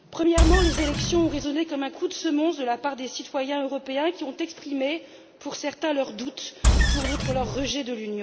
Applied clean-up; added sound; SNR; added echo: none; Engine; -5 dB; none.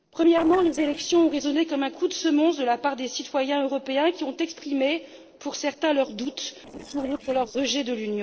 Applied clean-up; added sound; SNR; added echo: neural separator model SepFormer DNS4.